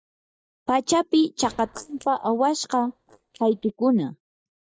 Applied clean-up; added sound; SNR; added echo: neural mask model DeepFilterNet 3.